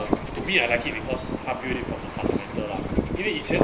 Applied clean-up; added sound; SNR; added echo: none; Frog; 19 dB; none.